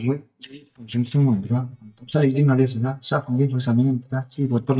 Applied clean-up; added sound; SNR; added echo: neural mask model DeepFilterNet 3.